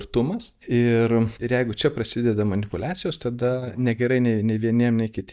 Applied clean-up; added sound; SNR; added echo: neural mask model DeepFilterNet 3.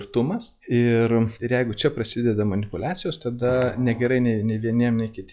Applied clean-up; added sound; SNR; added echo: classical method log-MMSE.